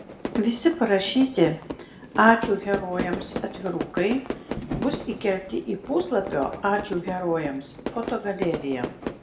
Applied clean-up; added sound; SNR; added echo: none; Fire / Fireworks; 9 dB; reverberation time 0.6 s.